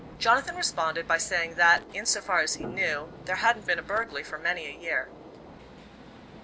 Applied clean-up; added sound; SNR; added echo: none; Gunshot, gunfire + Piano; 16 dB; none.